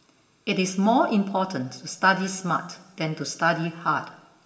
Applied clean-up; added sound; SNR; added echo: none; none; none; reverberation time 1.1 s.